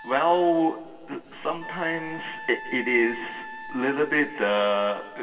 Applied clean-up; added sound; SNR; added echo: none; Wind instrument, woodwind instrument; 15 dB; reverberation time 1.8 s.